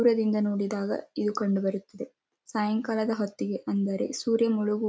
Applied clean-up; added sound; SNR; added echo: none; none; none; none.